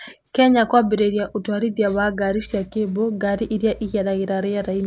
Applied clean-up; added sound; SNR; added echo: none; none; none; none.